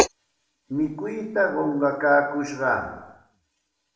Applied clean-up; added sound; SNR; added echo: none; Writing; 8 dB; reverberation time 0.8 s.